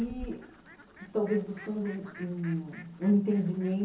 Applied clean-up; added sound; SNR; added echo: none; Fowl; 18 dB; reverberation time 0.6 s.